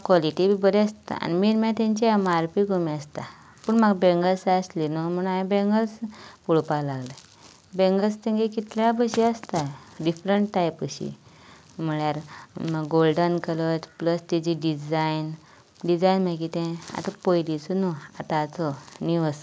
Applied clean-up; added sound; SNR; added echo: none; none; none; none.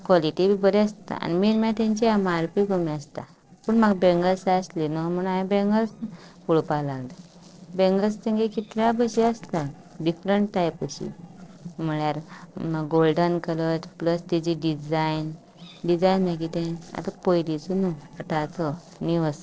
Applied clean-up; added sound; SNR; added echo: neural separator model SepFormer DNS4.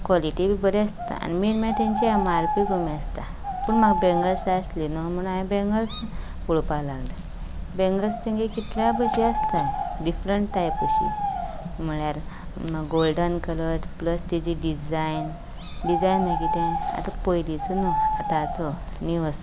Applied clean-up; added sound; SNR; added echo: none; Bird; 3 dB; none.